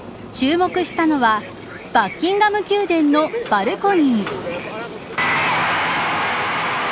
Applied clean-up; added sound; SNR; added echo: none; none; none; none.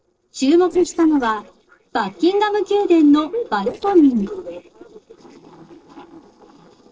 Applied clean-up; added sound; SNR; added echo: neural separator model SepFormer DNS4.